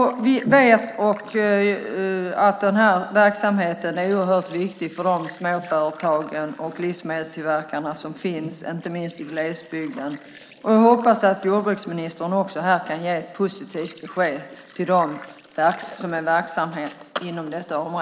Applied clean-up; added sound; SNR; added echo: neural mask model Resemble Enhance denoiser.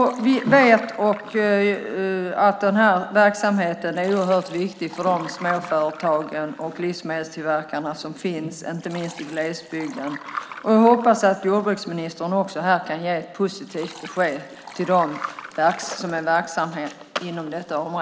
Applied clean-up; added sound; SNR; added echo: none; Liquid; 18 dB; none.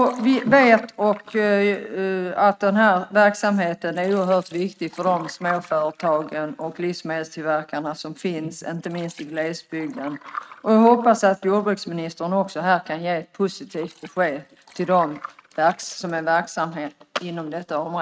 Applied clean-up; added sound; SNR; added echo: neural mask model RNNoise.